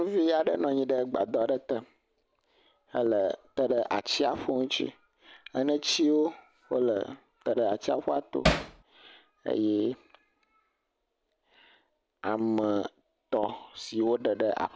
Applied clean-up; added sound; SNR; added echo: none; Hammer; -2 dB; none.